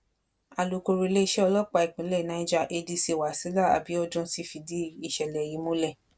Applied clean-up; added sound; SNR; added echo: none; none; none; none.